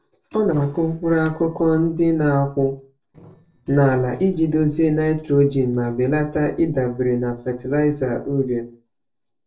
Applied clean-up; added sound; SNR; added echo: neural separator model SepFormer DNS4.